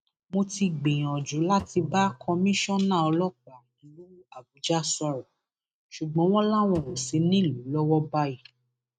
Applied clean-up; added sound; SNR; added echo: neural mask model RNNoise.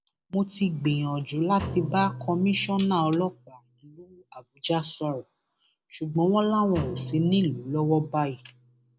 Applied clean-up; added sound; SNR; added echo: none; Drum; 14 dB; none.